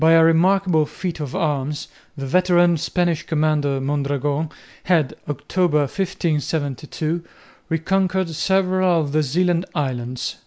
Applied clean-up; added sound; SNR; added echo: none; none; none; none.